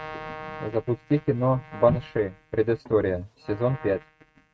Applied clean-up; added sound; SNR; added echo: neural mask model RNNoise.